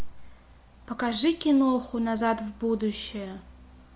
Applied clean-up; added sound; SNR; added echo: none; none; none; none.